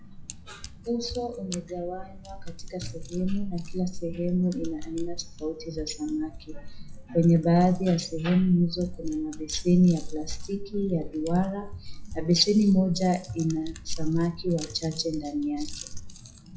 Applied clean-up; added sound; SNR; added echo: classical method WPE with log-MMSE.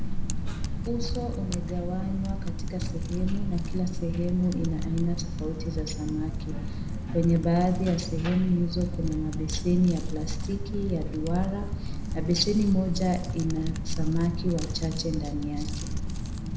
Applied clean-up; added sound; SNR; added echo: none; Typing; 1 dB; reverberation time 0.7 s.